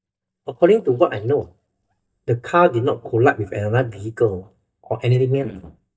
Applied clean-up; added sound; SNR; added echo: neural mask model DeepFilterNet 3.